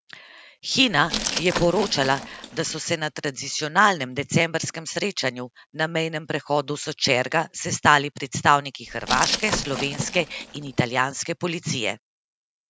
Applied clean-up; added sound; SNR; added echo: none; Glass; 8 dB; none.